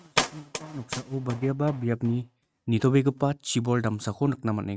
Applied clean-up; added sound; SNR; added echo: neural mask model RNNoise.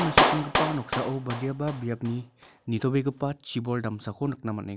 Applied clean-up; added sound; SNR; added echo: none; Clapping; 0 dB; none.